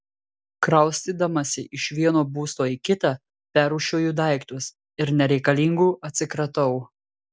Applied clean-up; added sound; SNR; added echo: none; none; none; none.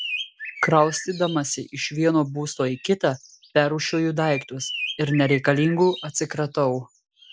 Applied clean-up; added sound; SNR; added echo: none; Bird; 13 dB; none.